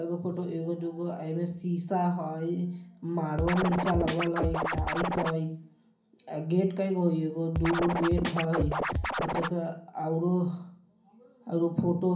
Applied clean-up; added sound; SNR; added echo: none; Scratching (performance technique); 0 dB; reverberation time 0.6 s.